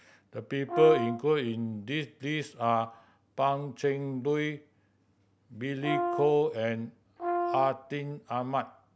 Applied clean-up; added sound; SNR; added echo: none; Brass instrument; 4 dB; none.